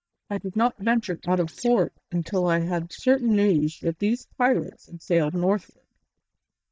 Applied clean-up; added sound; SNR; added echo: neural mask model DeepFilterNet 3.